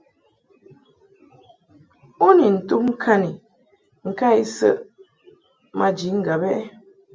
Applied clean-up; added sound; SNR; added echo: none; none; none; none.